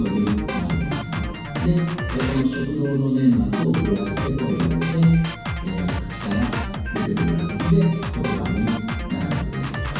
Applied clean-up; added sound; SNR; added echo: none; Drum kit; 6 dB; reverberation time 1.2 s.